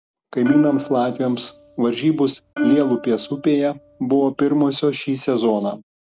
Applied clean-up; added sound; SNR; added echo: none; Plucked string instrument; 8 dB; none.